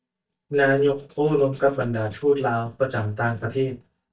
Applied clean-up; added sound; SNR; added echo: neural mask model DeepFilterNet 3.